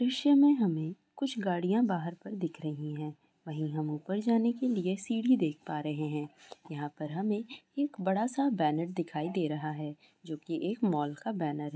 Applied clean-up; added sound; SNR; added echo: none; none; none; none.